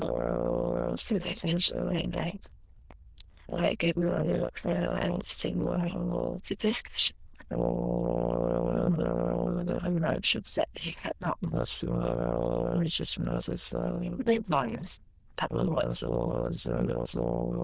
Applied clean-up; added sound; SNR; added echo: neural diffusion model UNIVERSE++.